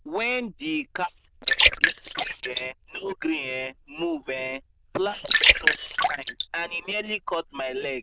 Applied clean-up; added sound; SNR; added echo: neural diffusion model UNIVERSE++.